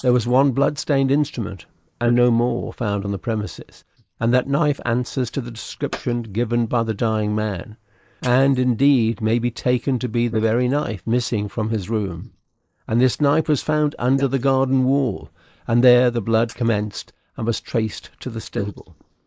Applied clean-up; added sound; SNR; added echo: neural mask model Resemble Enhance denoiser.